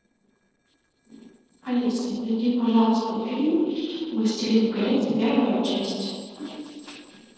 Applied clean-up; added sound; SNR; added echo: neural separator model SepFormer DNS4.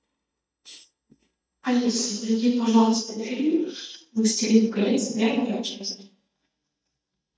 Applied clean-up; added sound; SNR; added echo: neural mask model DeepFilterNet 3.